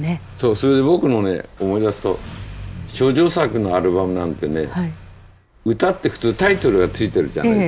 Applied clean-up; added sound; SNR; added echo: none; Engine starting; 17 dB; none.